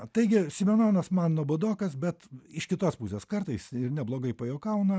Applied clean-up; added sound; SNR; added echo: none; none; none; none.